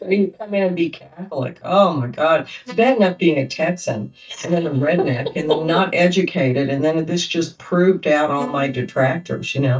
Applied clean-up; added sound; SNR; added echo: neural mask model DeepFilterNet 3.